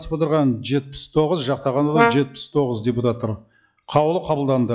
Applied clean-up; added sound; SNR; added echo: classical method log-MMSE.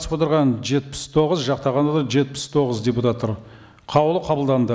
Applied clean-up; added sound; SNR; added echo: none; none; none; none.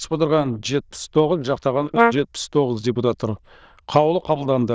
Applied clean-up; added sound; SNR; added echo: neural diffusion model UNIVERSE++.